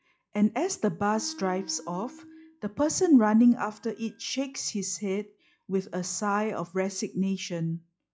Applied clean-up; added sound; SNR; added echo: classical method log-MMSE.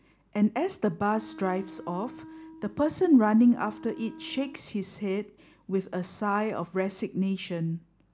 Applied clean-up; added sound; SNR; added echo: none; Wind instrument, woodwind instrument; 18 dB; none.